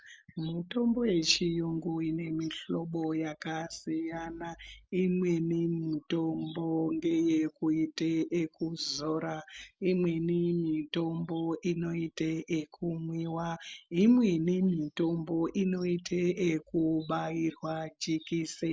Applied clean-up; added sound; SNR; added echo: none; none; none; none.